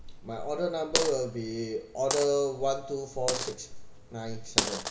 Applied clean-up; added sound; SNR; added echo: none; Coin (dropping); 4 dB; reverberation time 2.3 s.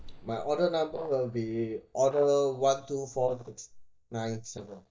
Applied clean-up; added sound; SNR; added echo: neural mask model DeepFilterNet 3.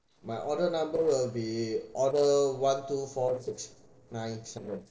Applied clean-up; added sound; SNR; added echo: neural separator model SepFormer DNS4.